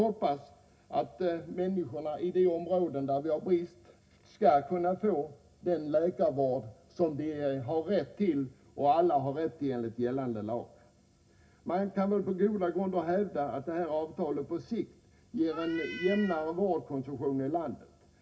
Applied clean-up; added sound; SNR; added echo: none; Meow; 12 dB; reverberation time 0.4 s.